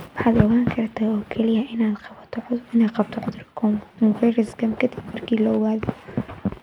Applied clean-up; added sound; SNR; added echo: none; none; none; none.